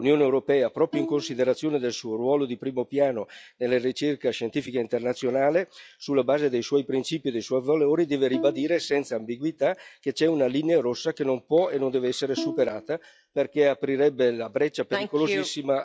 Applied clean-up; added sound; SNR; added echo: classical method log-MMSE.